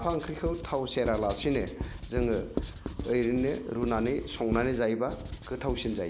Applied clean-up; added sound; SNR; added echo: none; Writing; 8 dB; none.